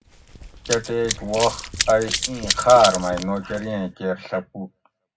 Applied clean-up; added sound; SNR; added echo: none; Run; 6 dB; reverberation time 0.3 s.